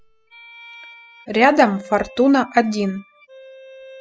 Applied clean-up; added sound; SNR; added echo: classical method spectral subtraction.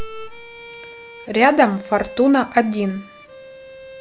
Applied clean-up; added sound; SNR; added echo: none; Bowed string instrument; 18 dB; none.